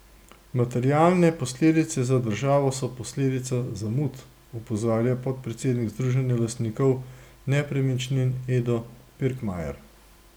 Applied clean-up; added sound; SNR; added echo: none; none; none; none.